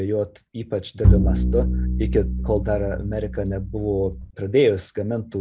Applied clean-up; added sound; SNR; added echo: none; Bowed string instrument; -2 dB; none.